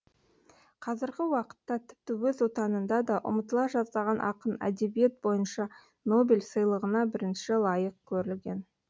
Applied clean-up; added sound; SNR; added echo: none; none; none; none.